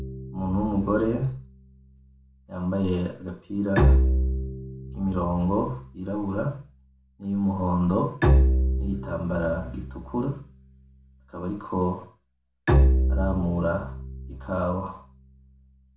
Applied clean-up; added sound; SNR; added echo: none; Bowed string instrument; -2 dB; reverberation time 0.4 s.